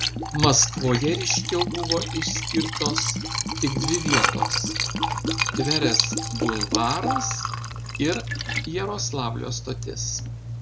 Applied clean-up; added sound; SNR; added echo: none; Liquid; -1 dB; none.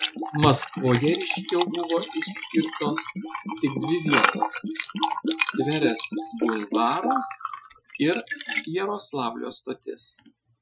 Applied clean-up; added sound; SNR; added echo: classical method Wiener filter.